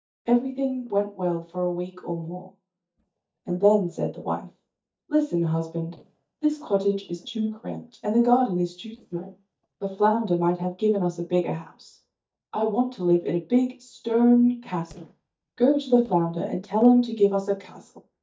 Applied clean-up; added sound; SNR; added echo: neural mask model DeepFilterNet 3.